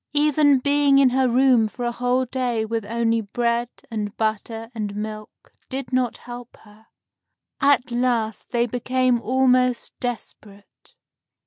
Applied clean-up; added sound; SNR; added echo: none; none; none; none.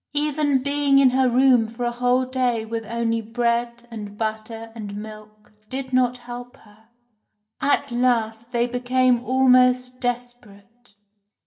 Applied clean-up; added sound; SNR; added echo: none; none; none; reverberation time 0.7 s.